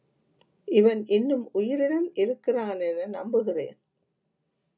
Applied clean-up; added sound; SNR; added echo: none; none; none; none.